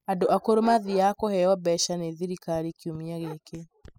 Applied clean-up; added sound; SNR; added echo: classical method spectral subtraction.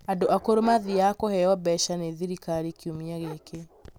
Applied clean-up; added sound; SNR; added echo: none; Dog; 19 dB; none.